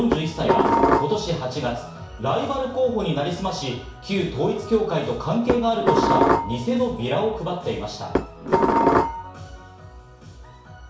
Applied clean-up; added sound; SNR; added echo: none; Dishes, pots, and pans; -5 dB; reverberation time 0.6 s.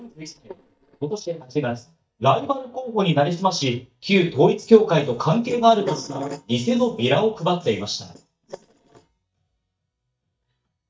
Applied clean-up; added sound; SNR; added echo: neural mask model DeepFilterNet 3.